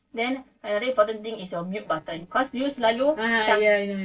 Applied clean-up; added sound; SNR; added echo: neural separator model SepFormer DNS4.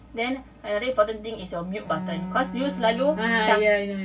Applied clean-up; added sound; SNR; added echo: none; Bowed string instrument; 9 dB; reverberation time 0.2 s.